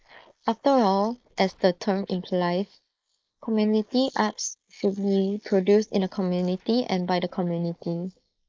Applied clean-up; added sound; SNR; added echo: neural mask model Resemble Enhance denoiser.